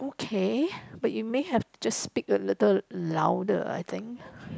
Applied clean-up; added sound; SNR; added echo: none; none; none; none.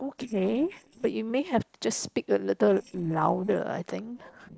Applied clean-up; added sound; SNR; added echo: neural separator model SepFormer DNS4.